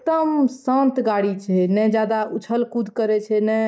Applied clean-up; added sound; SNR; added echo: neural mask model DeepFilterNet 3.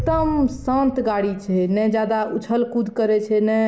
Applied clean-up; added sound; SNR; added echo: none; Boom; 15 dB; none.